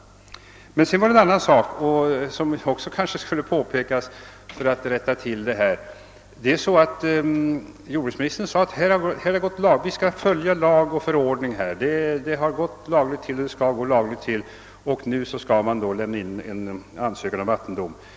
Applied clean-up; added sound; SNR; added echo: none; none; none; none.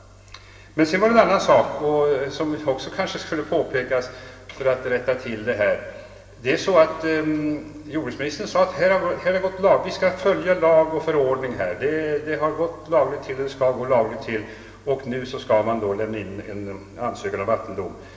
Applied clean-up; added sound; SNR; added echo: none; none; none; reverberation time 1.3 s.